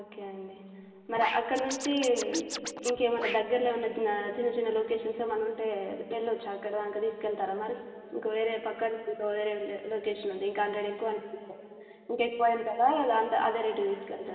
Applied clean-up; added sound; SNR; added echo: none; Scratching (performance technique); 9 dB; reverberation time 2.7 s.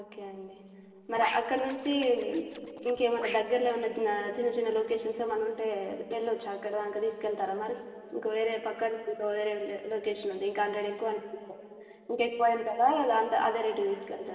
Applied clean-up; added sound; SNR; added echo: neural separator model SepFormer DNS4.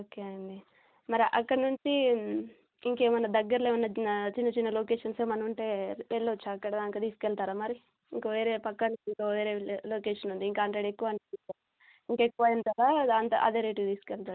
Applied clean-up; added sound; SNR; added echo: none; none; none; none.